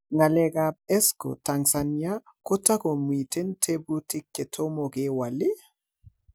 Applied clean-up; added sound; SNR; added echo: none; none; none; none.